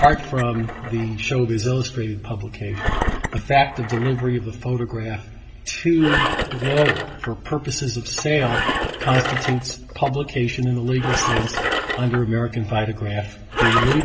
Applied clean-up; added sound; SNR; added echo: none; Engine; 4 dB; reverberation time 2.5 s.